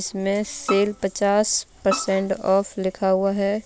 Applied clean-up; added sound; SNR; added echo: none; Bowed string instrument; 12 dB; none.